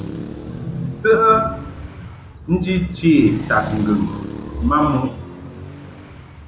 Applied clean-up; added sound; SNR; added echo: none; Traffic noise, roadway noise; 12 dB; none.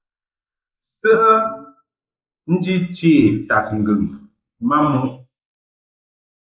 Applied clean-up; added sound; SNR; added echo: neural mask model Resemble Enhance denoiser.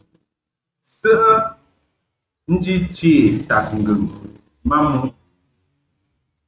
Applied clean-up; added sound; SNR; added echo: neural mask model RNNoise.